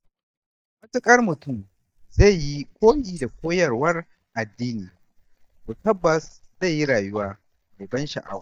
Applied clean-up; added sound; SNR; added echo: neural mask model DeepFilterNet 3.